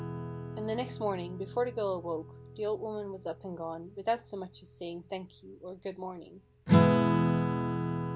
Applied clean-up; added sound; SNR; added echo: none; Acoustic guitar / Strum; -5 dB; none.